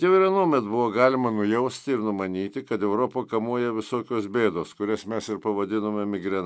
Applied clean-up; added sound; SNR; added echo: none; none; none; none.